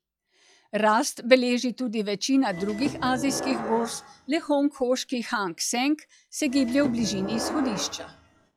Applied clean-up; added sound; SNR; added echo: classical method log-MMSE.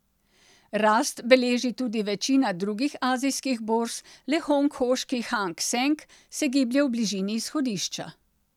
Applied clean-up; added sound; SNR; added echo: none; none; none; none.